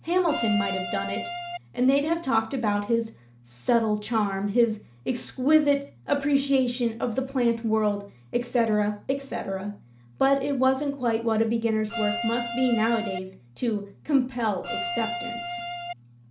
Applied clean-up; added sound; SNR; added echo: none; Bowed string instrument; 6 dB; reverberation time 0.4 s.